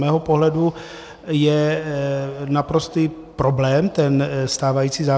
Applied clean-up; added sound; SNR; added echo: none; none; none; none.